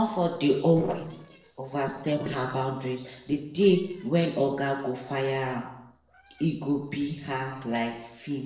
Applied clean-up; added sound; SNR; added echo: neural separator model SepFormer DNS4.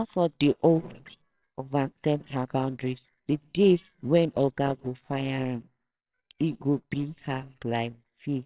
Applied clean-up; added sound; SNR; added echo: neural separator model SepFormer WHAMR!.